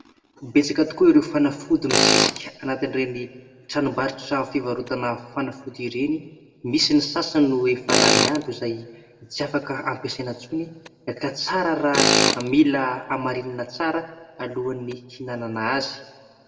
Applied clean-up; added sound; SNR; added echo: none; Tools; 1 dB; reverberation time 1.3 s.